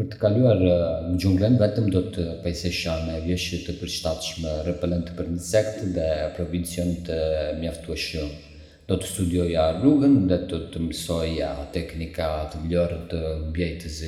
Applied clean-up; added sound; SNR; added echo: none; none; none; reverberation time 1.4 s.